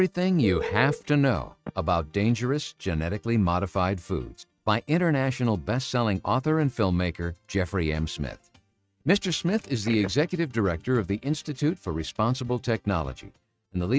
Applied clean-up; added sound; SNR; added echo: neural mask model RNNoise.